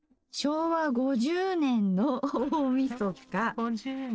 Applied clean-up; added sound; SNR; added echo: neural separator model SepFormer DNS4.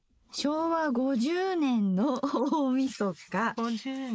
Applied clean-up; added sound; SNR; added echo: neural mask model Resemble Enhance denoiser.